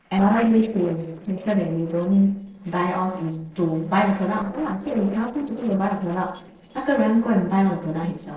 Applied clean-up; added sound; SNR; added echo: neural separator model SepFormer DNS4.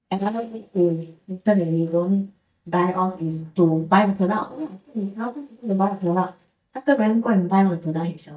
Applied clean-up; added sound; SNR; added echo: neural mask model DeepFilterNet 3.